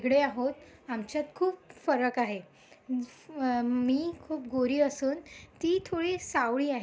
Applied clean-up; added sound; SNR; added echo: none; none; none; none.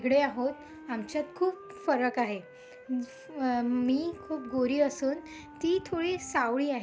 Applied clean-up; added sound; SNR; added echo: none; Wind instrument, woodwind instrument; 18 dB; none.